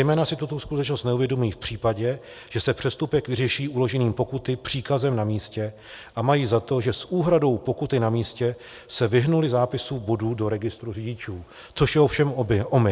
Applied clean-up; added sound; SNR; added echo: none; none; none; none.